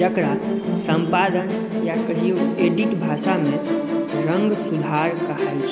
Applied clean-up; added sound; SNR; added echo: none; Musical instrument; 1 dB; none.